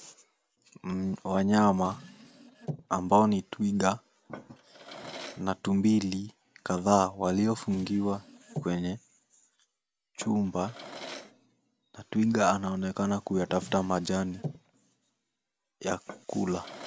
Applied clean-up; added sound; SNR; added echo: none; Drawer open or close; 17 dB; none.